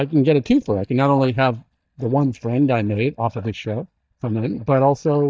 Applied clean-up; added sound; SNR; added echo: neural mask model DeepFilterNet 3.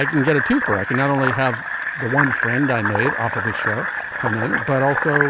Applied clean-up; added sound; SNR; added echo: none; Fill (with liquid); 2 dB; none.